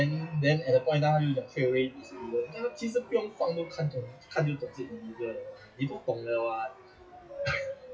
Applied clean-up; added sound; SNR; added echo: classical method WPE with log-MMSE.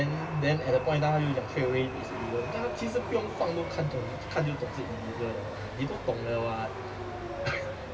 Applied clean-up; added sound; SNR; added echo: none; Chatter / Subway, metro, underground; 7 dB; reverberation time 2.4 s.